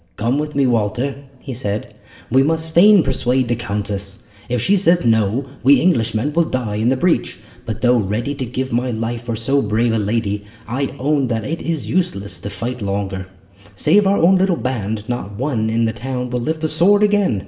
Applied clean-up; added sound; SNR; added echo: none; none; none; reverberation time 1.9 s.